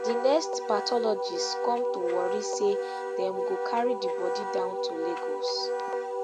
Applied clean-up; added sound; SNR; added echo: none; Wind instrument, woodwind instrument; 0 dB; none.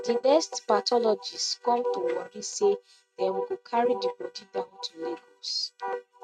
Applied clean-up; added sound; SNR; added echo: neural mask model RNNoise.